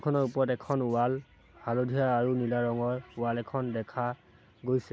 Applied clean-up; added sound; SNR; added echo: none; none; none; none.